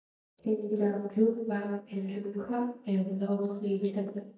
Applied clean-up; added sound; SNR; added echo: neural mask model DeepFilterNet 3.